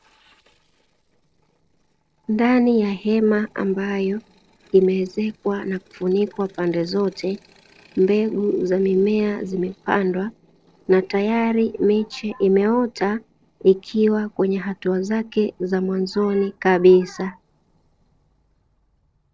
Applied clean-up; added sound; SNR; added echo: neural separator model SepFormer DNS4.